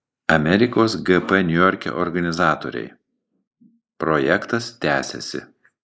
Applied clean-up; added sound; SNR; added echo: neural mask model Resemble Enhance denoiser.